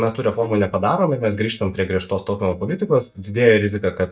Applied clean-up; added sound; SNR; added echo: neural mask model DeepFilterNet 3.